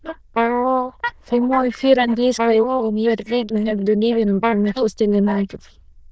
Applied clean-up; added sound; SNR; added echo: neural diffusion model UNIVERSE++.